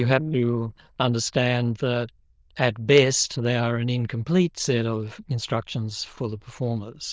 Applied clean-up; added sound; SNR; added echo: neural diffusion model UNIVERSE++.